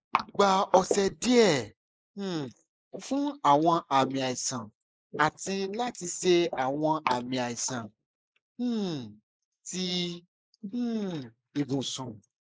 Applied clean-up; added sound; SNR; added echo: neural mask model Resemble Enhance denoiser.